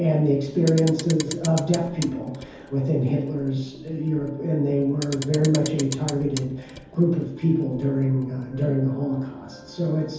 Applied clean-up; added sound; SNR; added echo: none; Clock; 15 dB; reverberation time 0.9 s.